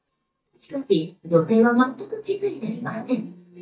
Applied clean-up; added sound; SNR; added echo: neural mask model DeepFilterNet 3.